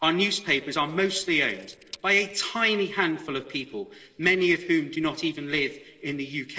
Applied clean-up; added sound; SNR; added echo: neural separator model SepFormer DNS4.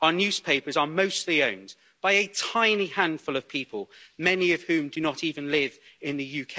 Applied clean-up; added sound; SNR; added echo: none; none; none; none.